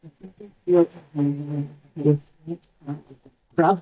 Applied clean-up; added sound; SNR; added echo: neural mask model DeepFilterNet 3.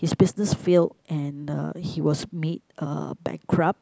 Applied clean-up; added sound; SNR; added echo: none; none; none; none.